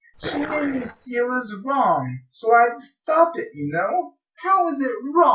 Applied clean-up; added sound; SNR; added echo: none; Dog; 10 dB; reverberation time 0.2 s.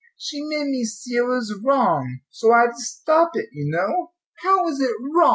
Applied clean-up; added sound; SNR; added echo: none; none; none; none.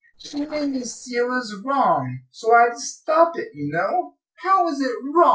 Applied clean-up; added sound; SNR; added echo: neural separator model SepFormer DNS4.